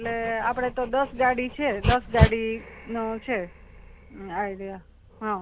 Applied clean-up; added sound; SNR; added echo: none; Dog; 2 dB; none.